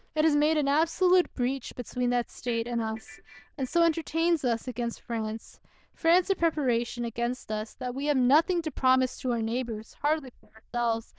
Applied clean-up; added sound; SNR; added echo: neural diffusion model UNIVERSE++.